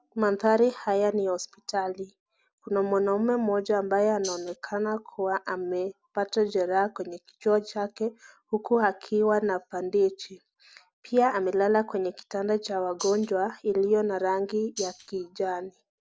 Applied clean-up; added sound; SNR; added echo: none; Tambourine; 11 dB; none.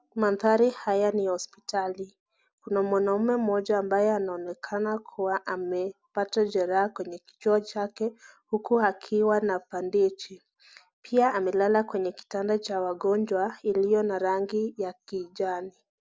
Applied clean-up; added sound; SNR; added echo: none; none; none; none.